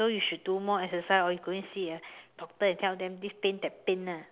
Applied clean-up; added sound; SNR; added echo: none; none; none; none.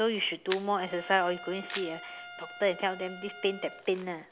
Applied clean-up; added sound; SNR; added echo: none; Camera + Trumpet; 13 dB; none.